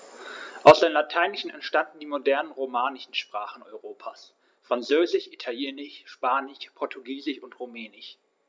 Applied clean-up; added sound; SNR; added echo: none; none; none; none.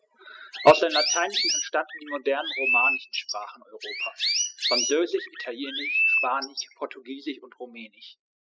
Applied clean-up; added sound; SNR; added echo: classical method spectral subtraction.